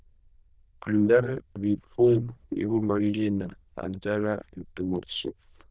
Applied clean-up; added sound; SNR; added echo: neural diffusion model UNIVERSE++.